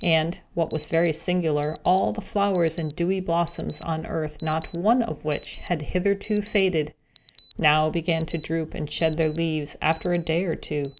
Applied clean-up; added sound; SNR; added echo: none; Alarm; 12 dB; none.